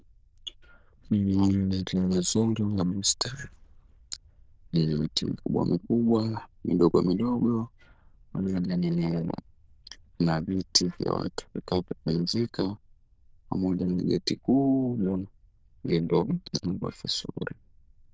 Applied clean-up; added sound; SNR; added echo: neural diffusion model UNIVERSE++.